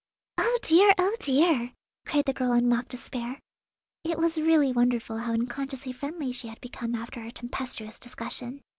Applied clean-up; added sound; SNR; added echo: none; none; none; none.